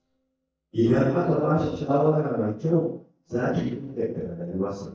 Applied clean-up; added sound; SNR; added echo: neural mask model DeepFilterNet 3.